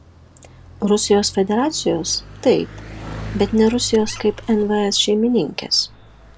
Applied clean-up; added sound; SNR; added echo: none; Bicycle + Squeak; 16 dB; none.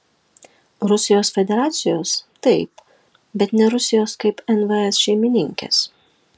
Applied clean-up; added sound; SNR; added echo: none; none; none; none.